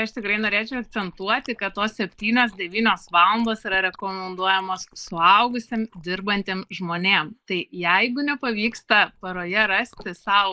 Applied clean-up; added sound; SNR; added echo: neural mask model Resemble Enhance denoiser.